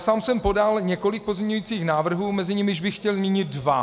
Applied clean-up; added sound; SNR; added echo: none; none; none; none.